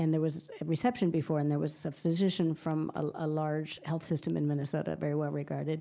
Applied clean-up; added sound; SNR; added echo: none; none; none; none.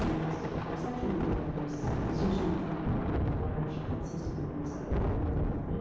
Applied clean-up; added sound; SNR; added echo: none; Thunder; -4 dB; reverberation time 1.3 s.